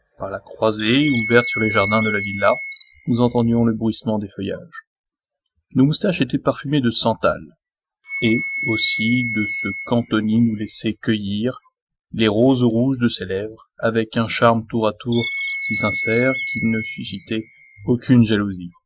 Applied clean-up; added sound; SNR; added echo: classical method Wiener filter.